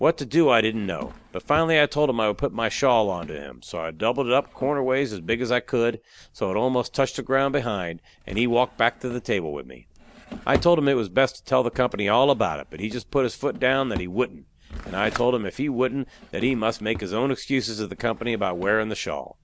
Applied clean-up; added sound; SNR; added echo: none; Drawer open or close; 17 dB; none.